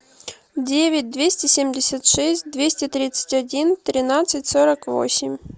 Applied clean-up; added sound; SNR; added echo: none; none; none; none.